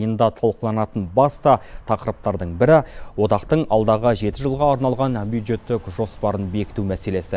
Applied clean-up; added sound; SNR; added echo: none; none; none; none.